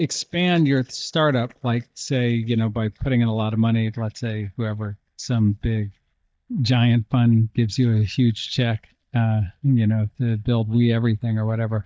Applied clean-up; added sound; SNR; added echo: neural mask model DeepFilterNet 3.